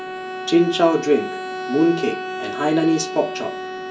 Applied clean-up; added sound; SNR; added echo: none; Bowed string instrument; 8 dB; reverberation time 0.1 s.